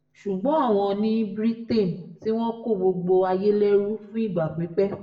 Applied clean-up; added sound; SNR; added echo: none; none; none; reverberation time 0.5 s.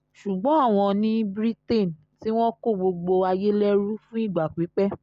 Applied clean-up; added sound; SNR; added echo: none; none; none; none.